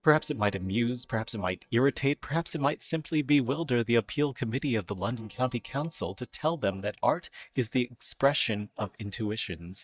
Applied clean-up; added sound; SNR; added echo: neural mask model DeepFilterNet 3.